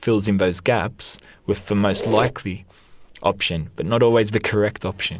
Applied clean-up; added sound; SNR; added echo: none; Squeak; 13 dB; none.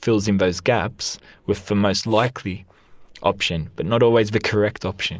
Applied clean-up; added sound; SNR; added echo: neural mask model Resemble Enhance denoiser.